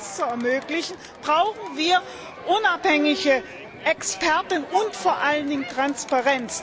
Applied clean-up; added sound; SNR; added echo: none; Crowd; 14 dB; none.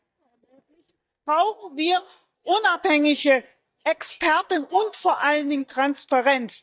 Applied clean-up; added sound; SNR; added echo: neural mask model DeepFilterNet 3.